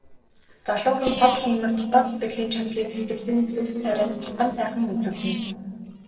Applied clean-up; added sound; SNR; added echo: neural separator model SepFormer DNS4.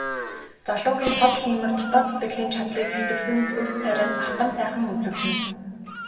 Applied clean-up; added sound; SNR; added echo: none; Livestock, farm animals, working animals; 7 dB; reverberation time 2.3 s.